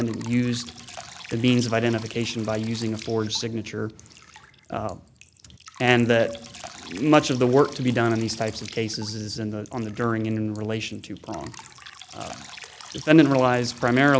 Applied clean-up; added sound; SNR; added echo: none; Drip; 20 dB; none.